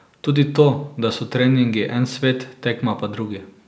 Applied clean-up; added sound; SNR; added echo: none; none; none; none.